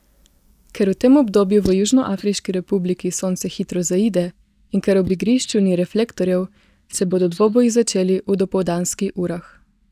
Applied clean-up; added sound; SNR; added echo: neural mask model DeepFilterNet 3.